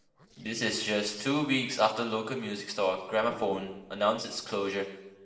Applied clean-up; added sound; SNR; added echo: neural separator model SepFormer DNS4.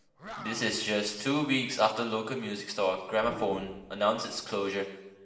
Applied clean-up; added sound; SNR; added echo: none; Animal; 18 dB; reverberation time 1.0 s.